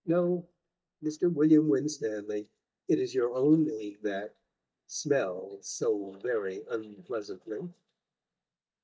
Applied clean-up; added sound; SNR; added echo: neural mask model DeepFilterNet 3.